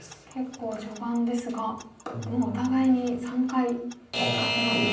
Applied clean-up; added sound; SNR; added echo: none; Alarm / Clock; 6 dB; reverberation time 0.6 s.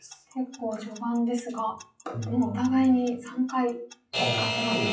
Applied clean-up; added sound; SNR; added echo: classical method WPE with log-MMSE.